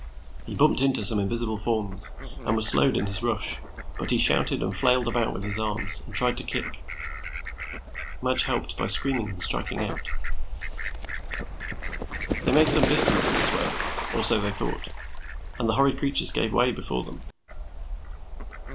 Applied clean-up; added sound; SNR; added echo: none; Fowl; 4 dB; none.